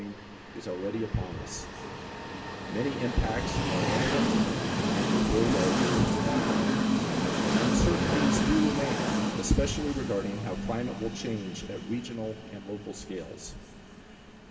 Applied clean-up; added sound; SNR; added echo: none; Train; -3 dB; reverberation time 2.2 s.